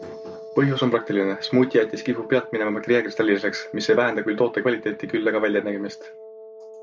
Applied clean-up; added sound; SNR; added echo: none; Wind instrument, woodwind instrument; 16 dB; none.